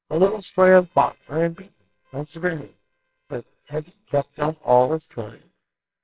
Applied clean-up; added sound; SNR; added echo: neural separator model SepFormer WHAMR!.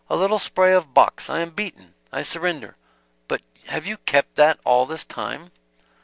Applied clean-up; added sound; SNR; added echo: none; none; none; none.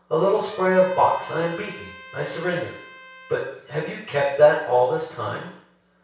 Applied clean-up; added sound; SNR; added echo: none; Trumpet; 20 dB; reverberation time 0.6 s.